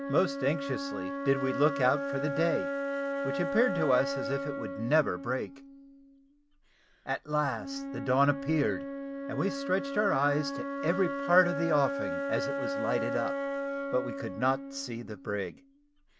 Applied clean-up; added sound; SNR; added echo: none; Wind instrument, woodwind instrument; 4 dB; none.